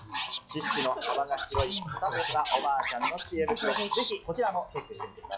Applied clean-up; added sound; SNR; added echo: classical method log-MMSE.